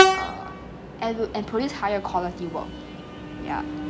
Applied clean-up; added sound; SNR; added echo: none; Train; -3 dB; none.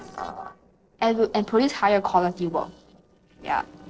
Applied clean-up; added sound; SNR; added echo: neural separator model SepFormer DNS4.